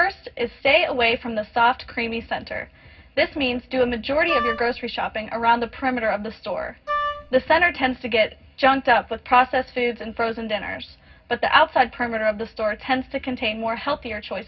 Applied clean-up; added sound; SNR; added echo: none; Wind instrument, woodwind instrument; 5 dB; reverberation time 0.4 s.